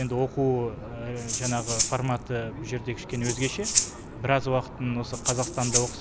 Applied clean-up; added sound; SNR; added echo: none; Rattle (instrument); 4 dB; none.